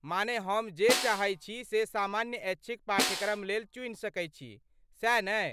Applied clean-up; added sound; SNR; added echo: none; Snare drum; 5 dB; none.